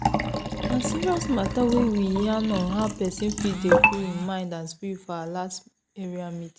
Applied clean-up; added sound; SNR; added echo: none; Liquid; 6 dB; none.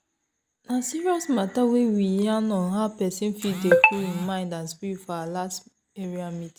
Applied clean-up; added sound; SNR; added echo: none; none; none; none.